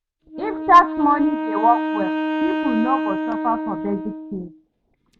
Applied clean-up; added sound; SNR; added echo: none; Wind instrument, woodwind instrument; 4 dB; none.